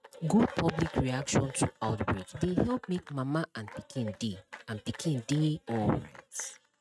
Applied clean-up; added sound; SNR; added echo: neural mask model RNNoise.